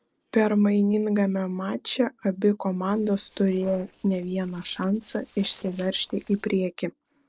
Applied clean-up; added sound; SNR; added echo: neural separator model SepFormer DNS4.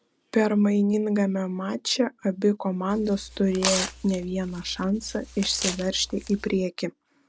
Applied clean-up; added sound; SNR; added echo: none; Tearing; 9 dB; none.